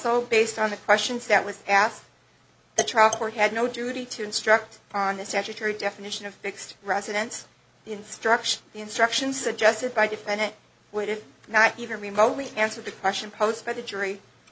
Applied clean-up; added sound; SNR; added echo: none; none; none; none.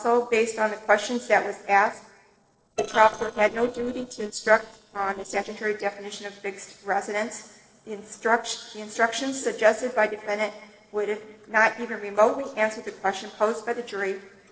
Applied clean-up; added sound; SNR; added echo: neural separator model SepFormer DNS4.